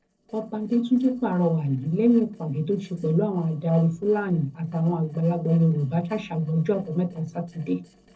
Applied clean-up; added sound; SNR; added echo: neural separator model SepFormer DNS4.